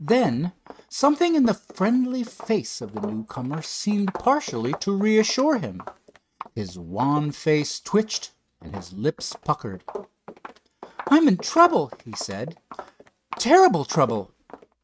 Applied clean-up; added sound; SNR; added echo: neural mask model RNNoise.